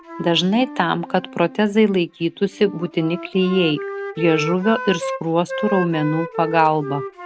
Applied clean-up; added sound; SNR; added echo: none; Wind instrument, woodwind instrument; 10 dB; none.